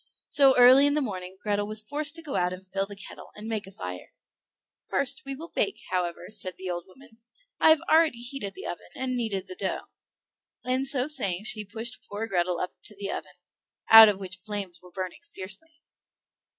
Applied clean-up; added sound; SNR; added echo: none; none; none; none.